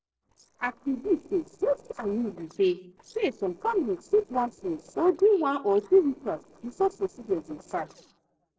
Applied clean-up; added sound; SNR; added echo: neural separator model SepFormer DNS4.